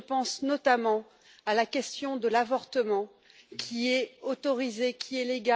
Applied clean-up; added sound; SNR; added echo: none; none; none; none.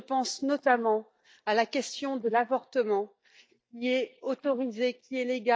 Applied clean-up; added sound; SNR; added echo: neural mask model DeepFilterNet 3.